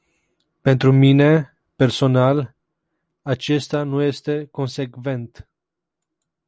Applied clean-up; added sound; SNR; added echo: none; none; none; none.